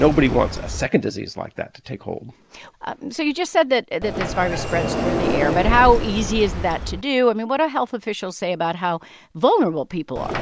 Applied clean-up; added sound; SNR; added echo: none; Sliding door; 6 dB; none.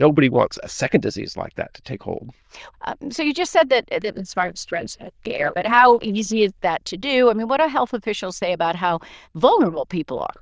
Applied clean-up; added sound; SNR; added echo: neural diffusion model UNIVERSE++.